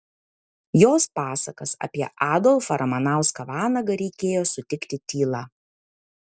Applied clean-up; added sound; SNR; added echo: none; none; none; none.